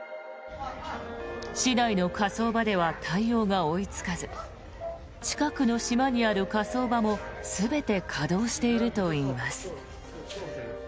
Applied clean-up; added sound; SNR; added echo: none; none; none; none.